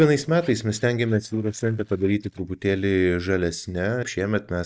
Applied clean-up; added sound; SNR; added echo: neural mask model DeepFilterNet 3.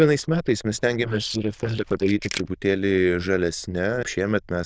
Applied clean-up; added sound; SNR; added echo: neural diffusion model UNIVERSE++.